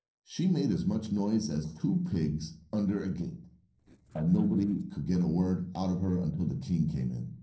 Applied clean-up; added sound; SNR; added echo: neural separator model SepFormer DNS4.